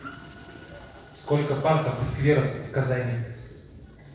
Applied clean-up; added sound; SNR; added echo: neural separator model SepFormer DNS4.